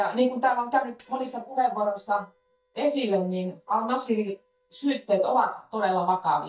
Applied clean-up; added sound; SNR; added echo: neural mask model DeepFilterNet 3.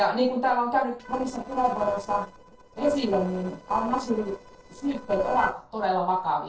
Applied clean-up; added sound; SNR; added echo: neural separator model SepFormer DNS4.